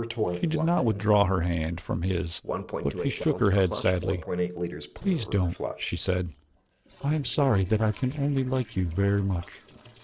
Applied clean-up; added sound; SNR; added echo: neural separator model SepFormer DNS4.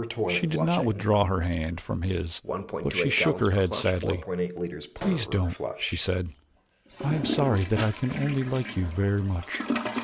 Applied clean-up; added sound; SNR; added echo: none; Toilet flush; 6 dB; none.